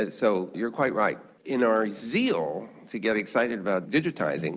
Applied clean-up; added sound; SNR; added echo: none; none; none; none.